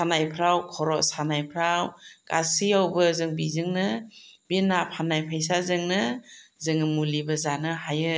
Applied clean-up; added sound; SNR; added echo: none; none; none; none.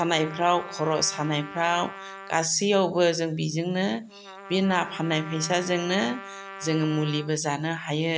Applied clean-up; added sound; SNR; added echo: none; Trumpet; 16 dB; none.